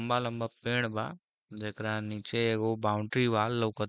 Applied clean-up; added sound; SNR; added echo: none; none; none; none.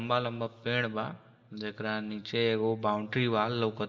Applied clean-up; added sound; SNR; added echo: none; none; none; reverberation time 1.2 s.